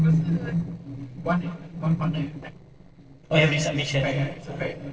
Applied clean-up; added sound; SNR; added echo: neural separator model SepFormer DNS4.